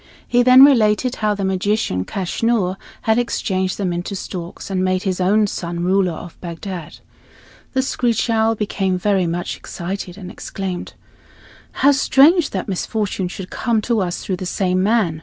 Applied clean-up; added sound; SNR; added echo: none; none; none; none.